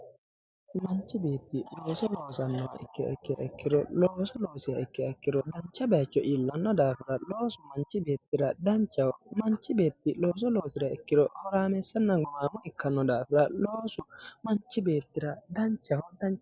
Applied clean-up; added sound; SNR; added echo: none; none; none; none.